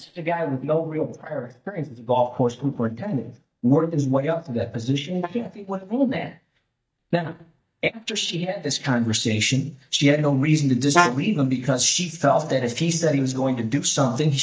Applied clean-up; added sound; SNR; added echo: neural mask model DeepFilterNet 3.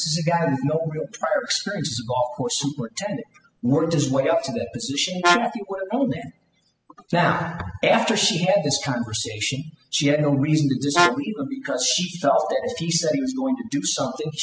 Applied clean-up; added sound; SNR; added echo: classical method spectral subtraction.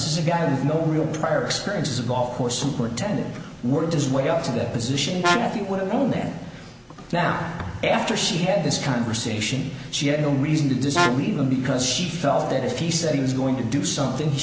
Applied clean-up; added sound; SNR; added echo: none; Brass instrument; 5 dB; none.